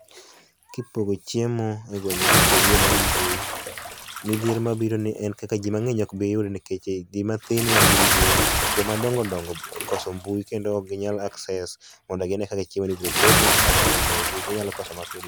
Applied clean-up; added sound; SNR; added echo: none; Bathtub (filling or washing) / Splash, splatter; -3 dB; none.